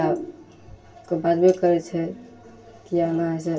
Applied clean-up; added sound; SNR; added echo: none; none; none; reverberation time 0.1 s.